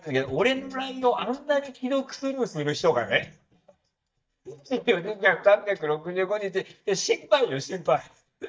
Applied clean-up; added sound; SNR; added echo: neural mask model DeepFilterNet 3.